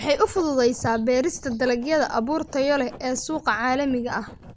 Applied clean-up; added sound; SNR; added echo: none; Writing; 19 dB; none.